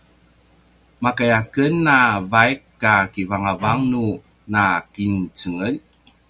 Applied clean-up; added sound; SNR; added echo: none; Bowed string instrument; 15 dB; none.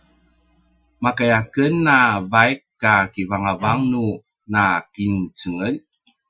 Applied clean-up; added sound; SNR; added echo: classical method Wiener filter.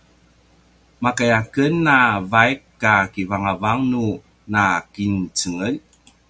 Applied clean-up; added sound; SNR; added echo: none; none; none; none.